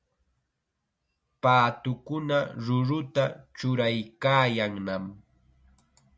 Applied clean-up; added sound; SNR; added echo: none; none; none; none.